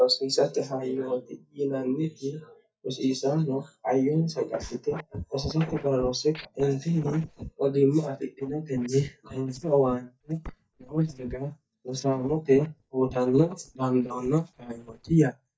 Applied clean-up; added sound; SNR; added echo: neural mask model DeepFilterNet 3.